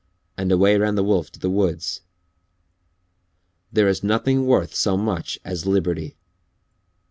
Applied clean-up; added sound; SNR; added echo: none; none; none; none.